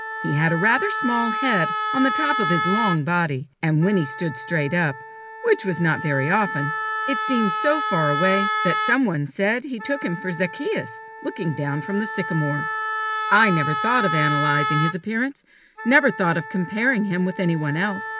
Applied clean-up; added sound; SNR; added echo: none; Wind instrument, woodwind instrument; 4 dB; none.